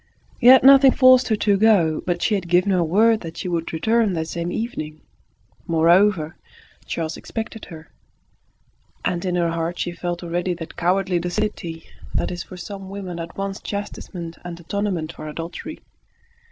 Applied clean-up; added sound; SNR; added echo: none; none; none; none.